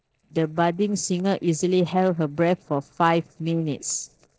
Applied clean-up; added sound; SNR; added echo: neural separator model SepFormer DNS4.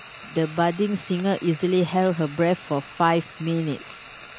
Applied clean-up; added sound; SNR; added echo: none; Frying (food); 14 dB; none.